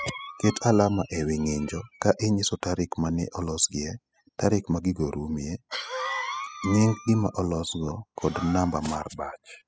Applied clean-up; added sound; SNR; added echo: classical method spectral subtraction.